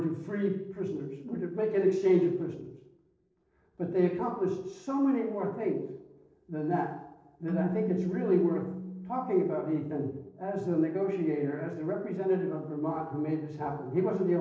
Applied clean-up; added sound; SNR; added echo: neural separator model SepFormer DNS4.